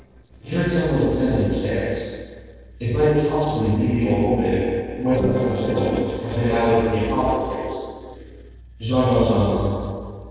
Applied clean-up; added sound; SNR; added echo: neural separator model SepFormer DNS4.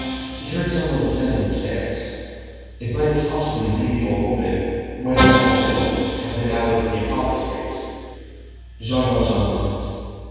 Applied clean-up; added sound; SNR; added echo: none; Musical instrument; 5 dB; reverberation time 2.1 s.